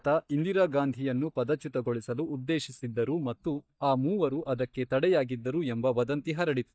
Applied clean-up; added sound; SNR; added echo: neural mask model DeepFilterNet 3.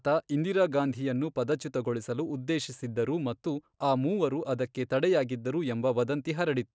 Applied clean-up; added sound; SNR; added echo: none; none; none; none.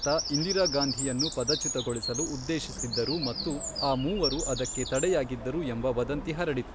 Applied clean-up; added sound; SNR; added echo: none; Bird vocalization, bird call, bird song; 4 dB; none.